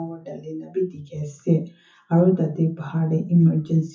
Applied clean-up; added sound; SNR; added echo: classical method WPE with log-MMSE.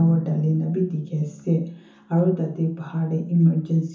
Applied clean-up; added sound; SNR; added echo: none; Drum; 19 dB; reverberation time 0.6 s.